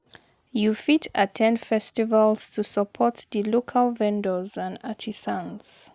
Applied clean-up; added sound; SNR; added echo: none; none; none; none.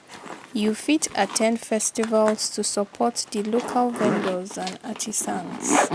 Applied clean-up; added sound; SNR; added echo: none; Zipper (clothing); 6 dB; none.